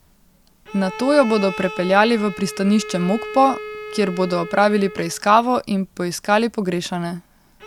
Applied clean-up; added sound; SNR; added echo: none; Bowed string instrument; 14 dB; none.